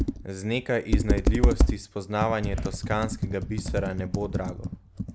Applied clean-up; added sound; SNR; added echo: none; Computer keyboard; -3 dB; none.